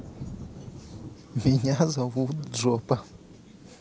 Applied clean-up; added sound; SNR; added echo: none; Thunder; 15 dB; none.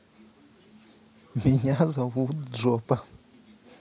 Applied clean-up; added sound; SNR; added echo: none; none; none; none.